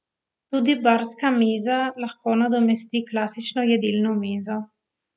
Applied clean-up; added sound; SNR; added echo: none; none; none; none.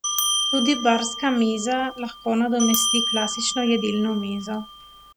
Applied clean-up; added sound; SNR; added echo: none; Bell; 4 dB; none.